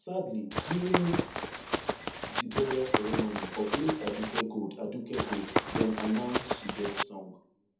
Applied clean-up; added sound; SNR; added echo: none; Run; -1 dB; reverberation time 0.6 s.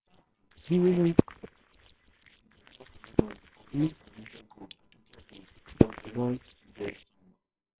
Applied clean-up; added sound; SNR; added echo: neural separator model SepFormer WHAMR!.